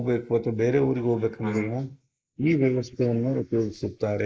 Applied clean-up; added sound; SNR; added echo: neural mask model Resemble Enhance denoiser.